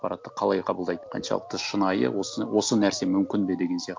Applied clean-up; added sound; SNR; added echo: none; Motor vehicle (road) / Siren; 19 dB; none.